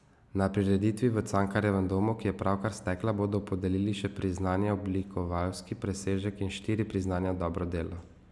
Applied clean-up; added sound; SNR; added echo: none; none; none; none.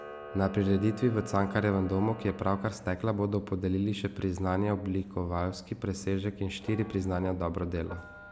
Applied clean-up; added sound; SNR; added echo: none; Camera; 19 dB; none.